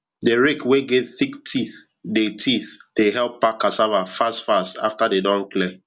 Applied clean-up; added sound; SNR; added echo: none; none; none; none.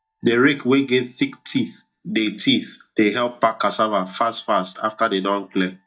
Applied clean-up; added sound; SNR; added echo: neural mask model DeepFilterNet 3.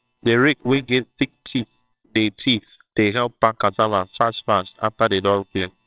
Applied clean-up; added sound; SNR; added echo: neural separator model SepFormer WHAMR!.